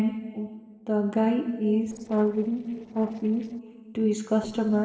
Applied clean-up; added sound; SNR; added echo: neural separator model SepFormer DNS4.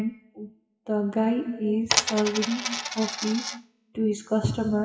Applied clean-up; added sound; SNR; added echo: classical method WPE with log-MMSE.